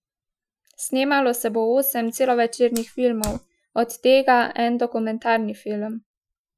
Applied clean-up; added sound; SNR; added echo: classical method Wiener filter.